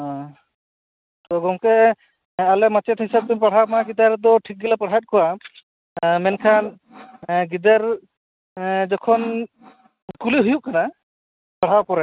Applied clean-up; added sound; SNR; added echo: neural mask model RNNoise.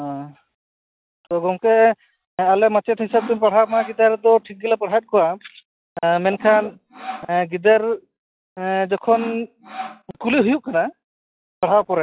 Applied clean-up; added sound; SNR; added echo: classical method log-MMSE.